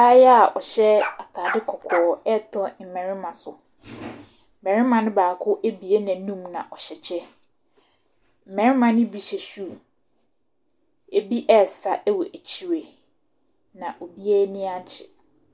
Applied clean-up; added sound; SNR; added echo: none; Bark; 9 dB; none.